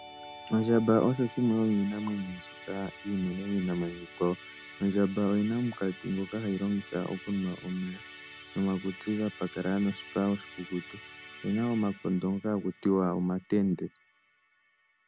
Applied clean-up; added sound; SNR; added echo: none; Musical instrument; 18 dB; none.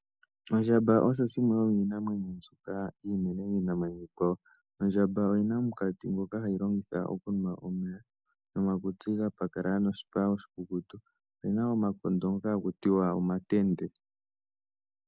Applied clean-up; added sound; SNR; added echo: none; none; none; none.